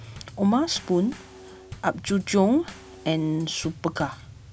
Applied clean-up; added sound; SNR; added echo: none; Bass drum / Snare drum / Drum kit; 17 dB; none.